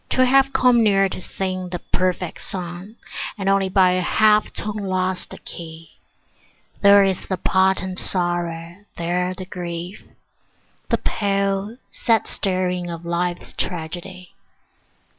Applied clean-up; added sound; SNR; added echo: none; none; none; none.